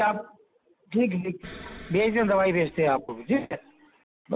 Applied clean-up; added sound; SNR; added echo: none; Explosion; 19 dB; none.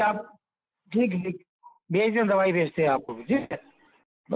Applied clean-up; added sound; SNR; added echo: neural mask model Resemble Enhance denoiser.